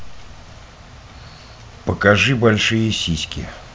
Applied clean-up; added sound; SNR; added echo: none; none; none; none.